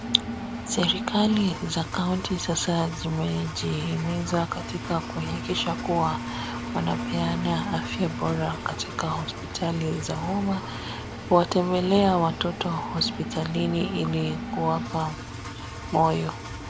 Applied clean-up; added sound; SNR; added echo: none; Engine; 7 dB; none.